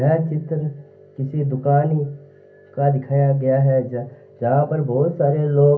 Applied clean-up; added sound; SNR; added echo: none; none; none; reverberation time 0.3 s.